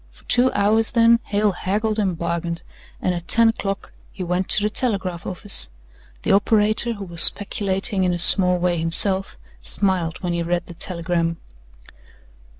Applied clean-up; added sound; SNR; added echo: none; none; none; none.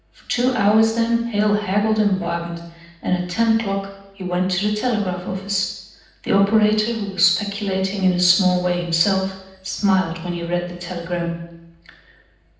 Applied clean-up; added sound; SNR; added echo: none; none; none; reverberation time 0.9 s.